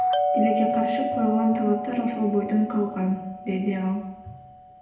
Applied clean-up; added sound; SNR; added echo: none; Doorbell; 3 dB; reverberation time 0.8 s.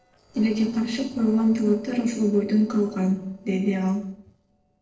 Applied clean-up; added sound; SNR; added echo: neural separator model SepFormer DNS4.